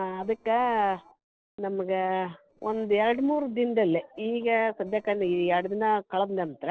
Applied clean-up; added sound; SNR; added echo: neural separator model SepFormer DNS4.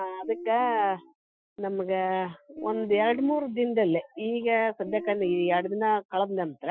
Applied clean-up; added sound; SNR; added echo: classical method Wiener filter.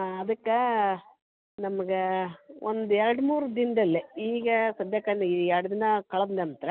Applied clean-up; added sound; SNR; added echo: none; none; none; none.